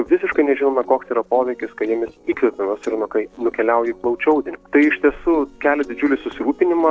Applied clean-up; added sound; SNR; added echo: neural separator model SepFormer DNS4.